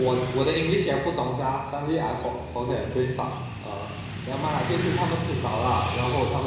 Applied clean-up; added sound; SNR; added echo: none; Motorcycle / Traffic noise, roadway noise; 6 dB; reverberation time 1.0 s.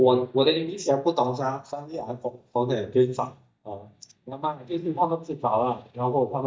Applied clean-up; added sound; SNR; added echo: neural mask model DeepFilterNet 3.